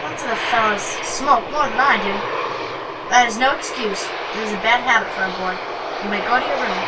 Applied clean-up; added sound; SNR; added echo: none; Aircraft; 5 dB; reverberation time 0.2 s.